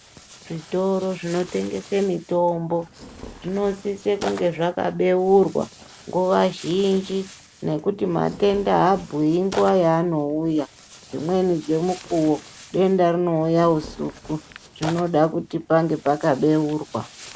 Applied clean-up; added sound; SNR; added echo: none; Tearing; 19 dB; none.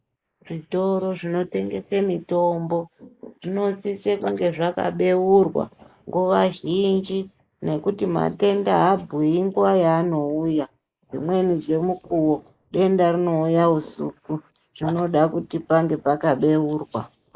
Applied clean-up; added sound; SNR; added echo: neural mask model Resemble Enhance denoiser.